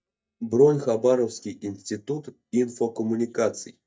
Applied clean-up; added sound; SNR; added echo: neural mask model DeepFilterNet 3.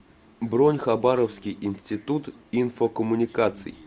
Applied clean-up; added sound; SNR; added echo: none; none; none; none.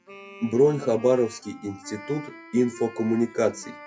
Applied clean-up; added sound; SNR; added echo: classical method WPE with log-MMSE.